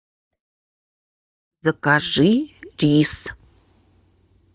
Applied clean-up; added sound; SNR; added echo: neural mask model DeepFilterNet 3.